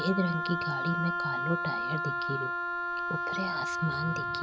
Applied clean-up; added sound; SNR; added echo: none; Wind instrument, woodwind instrument; -2 dB; none.